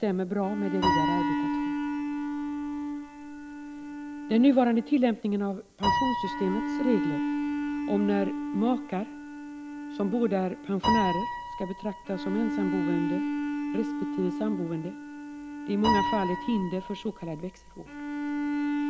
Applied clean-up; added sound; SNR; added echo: none; Bowed string instrument + Piano; 1 dB; none.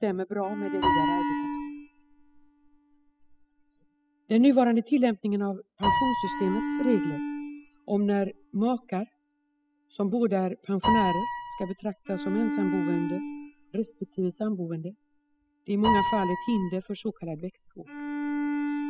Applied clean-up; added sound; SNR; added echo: classical method spectral subtraction.